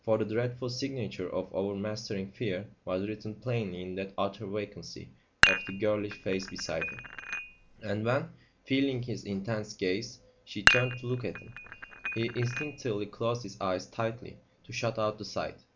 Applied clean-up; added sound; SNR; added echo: none; Dishes, pots, and pans; -2 dB; none.